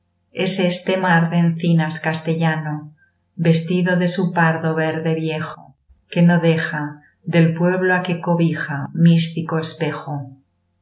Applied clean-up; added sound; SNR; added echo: none; none; none; none.